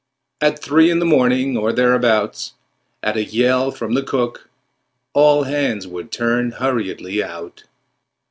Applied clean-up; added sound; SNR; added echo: none; none; none; none.